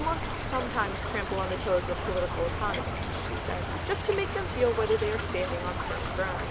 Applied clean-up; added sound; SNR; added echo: none; Stream / Trickle, dribble; 1 dB; none.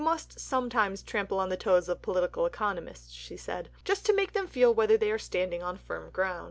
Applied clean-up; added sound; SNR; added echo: none; none; none; none.